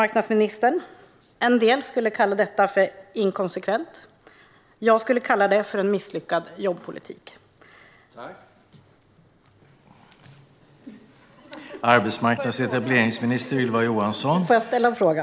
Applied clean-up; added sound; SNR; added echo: none; none; none; none.